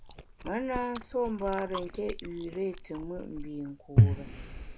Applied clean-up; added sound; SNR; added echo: none; Chewing, mastication; -3 dB; none.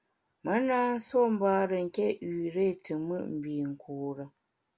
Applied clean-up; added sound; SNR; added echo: none; none; none; none.